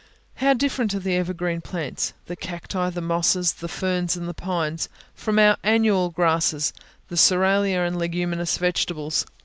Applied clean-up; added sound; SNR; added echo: none; none; none; none.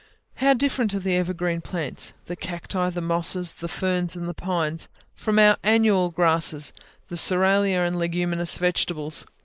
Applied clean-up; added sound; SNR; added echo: neural mask model Resemble Enhance denoiser.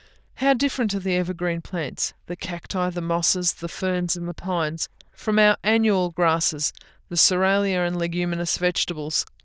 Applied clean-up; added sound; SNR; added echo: neural diffusion model UNIVERSE++.